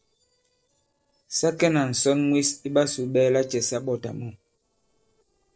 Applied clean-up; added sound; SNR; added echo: neural separator model SepFormer DNS4.